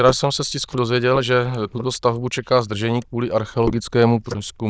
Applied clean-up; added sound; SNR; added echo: neural diffusion model UNIVERSE++.